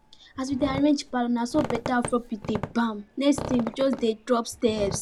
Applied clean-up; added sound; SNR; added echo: none; Squeak; 11 dB; none.